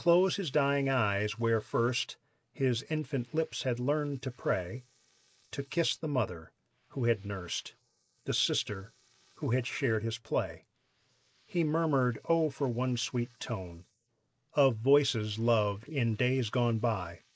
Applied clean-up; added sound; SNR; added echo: neural mask model Resemble Enhance denoiser.